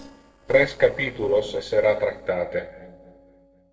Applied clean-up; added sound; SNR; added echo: neural separator model SepFormer DNS4.